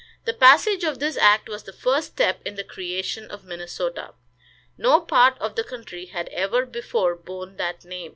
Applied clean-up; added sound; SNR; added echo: none; none; none; none.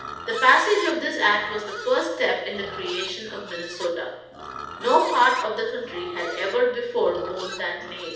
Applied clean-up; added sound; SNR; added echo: none; Livestock, farm animals, working animals; 13 dB; reverberation time 0.8 s.